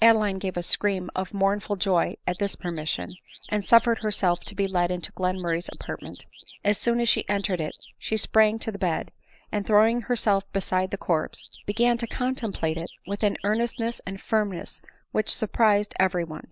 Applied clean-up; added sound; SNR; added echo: none; Alarm / Car; 17 dB; none.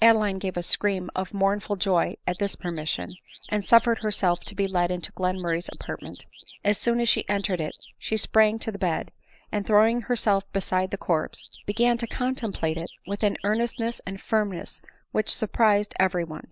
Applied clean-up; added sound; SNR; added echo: neural mask model Resemble Enhance denoiser.